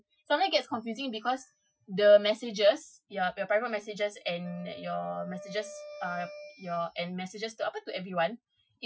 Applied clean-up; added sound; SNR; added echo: classical method Wiener filter.